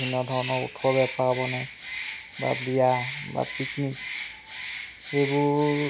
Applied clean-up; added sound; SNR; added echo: none; Bird; 9 dB; none.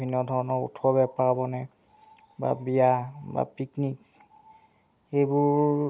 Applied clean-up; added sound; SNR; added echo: none; none; none; none.